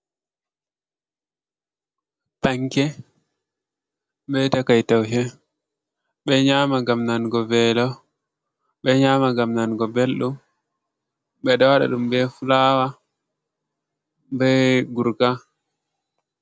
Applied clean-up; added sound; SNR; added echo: none; none; none; none.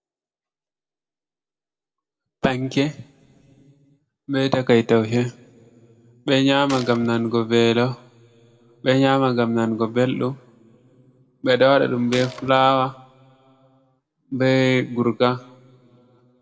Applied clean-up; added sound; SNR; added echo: none; Gunshot, gunfire; 17 dB; reverberation time 1.8 s.